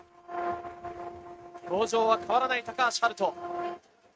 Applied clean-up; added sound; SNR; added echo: neural mask model RNNoise.